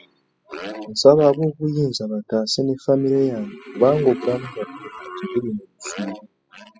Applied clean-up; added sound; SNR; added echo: classical method spectral subtraction.